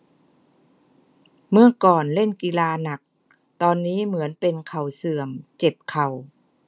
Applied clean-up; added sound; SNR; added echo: none; none; none; none.